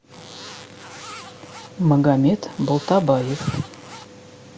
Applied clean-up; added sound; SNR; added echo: none; Zipper (clothing); 18 dB; none.